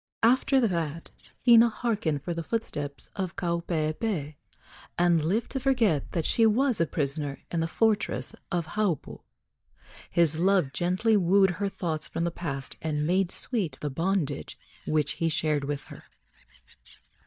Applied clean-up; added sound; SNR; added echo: neural mask model DeepFilterNet 3.